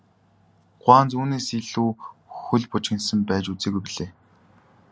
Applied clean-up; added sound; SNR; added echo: none; none; none; none.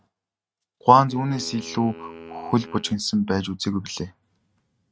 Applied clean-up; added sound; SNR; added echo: neural mask model RNNoise.